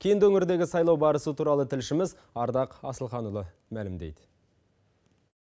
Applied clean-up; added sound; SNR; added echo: none; none; none; none.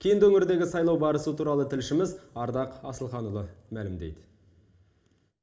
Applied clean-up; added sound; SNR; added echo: none; none; none; reverberation time 1.5 s.